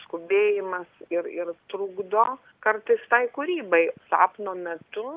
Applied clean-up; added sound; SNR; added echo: none; none; none; none.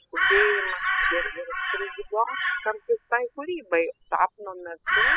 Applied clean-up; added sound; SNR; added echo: classical method spectral subtraction.